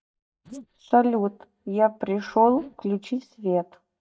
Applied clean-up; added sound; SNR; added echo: neural mask model DeepFilterNet 3.